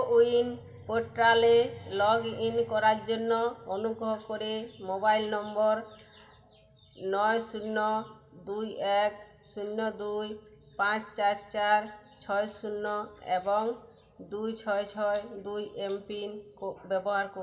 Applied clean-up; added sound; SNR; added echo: none; none; none; reverberation time 1.4 s.